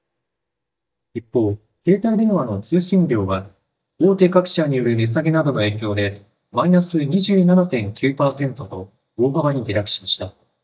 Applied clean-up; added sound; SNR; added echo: neural mask model DeepFilterNet 3.